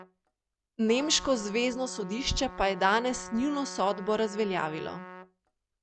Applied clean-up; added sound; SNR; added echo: none; Trumpet; 15 dB; none.